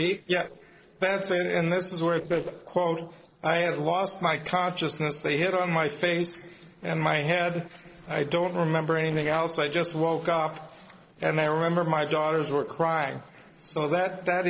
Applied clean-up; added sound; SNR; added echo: neural separator model SepFormer DNS4.